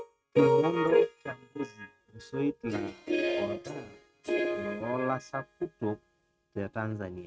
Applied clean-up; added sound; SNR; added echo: neural mask model RNNoise.